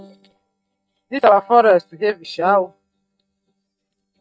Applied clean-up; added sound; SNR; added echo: neural mask model DeepFilterNet 3.